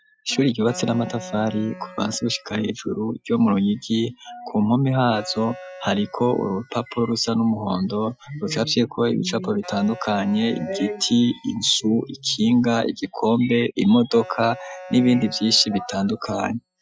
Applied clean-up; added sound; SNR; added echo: classical method Wiener filter.